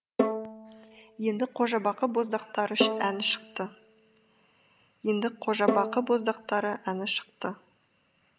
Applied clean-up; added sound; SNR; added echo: none; Bowed string instrument; 5 dB; none.